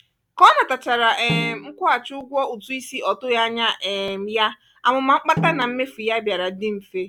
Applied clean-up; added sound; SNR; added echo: none; Snare drum; 10 dB; none.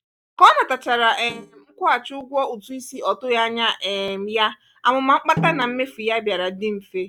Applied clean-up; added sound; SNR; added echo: neural mask model DeepFilterNet 3.